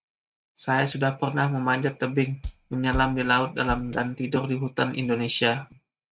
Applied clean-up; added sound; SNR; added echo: neural mask model RNNoise.